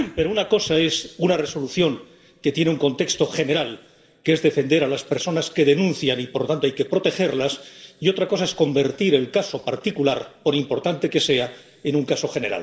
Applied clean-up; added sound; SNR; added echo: none; none; none; reverberation time 1.5 s.